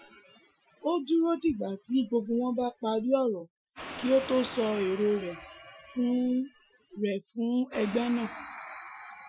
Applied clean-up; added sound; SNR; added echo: classical method Wiener filter.